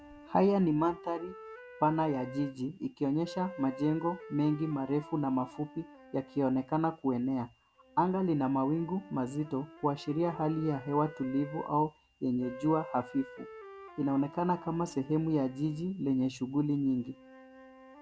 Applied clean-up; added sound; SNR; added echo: none; Wind instrument, woodwind instrument; 18 dB; none.